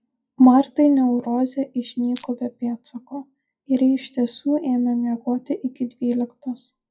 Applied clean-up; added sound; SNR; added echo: classical method WPE with log-MMSE.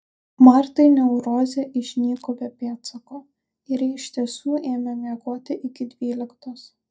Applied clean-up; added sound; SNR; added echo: neural mask model DeepFilterNet 3.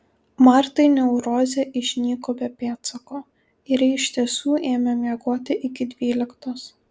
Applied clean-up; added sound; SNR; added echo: none; none; none; none.